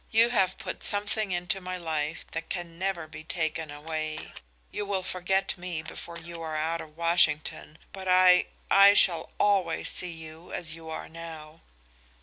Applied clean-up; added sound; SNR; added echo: none; Camera; 17 dB; none.